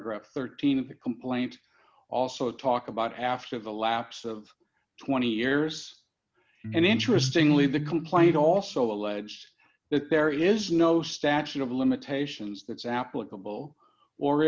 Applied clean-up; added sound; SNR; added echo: none; Electric guitar; 5 dB; none.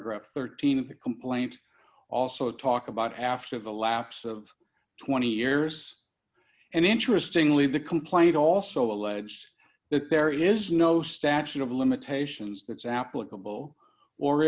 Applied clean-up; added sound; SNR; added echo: none; none; none; none.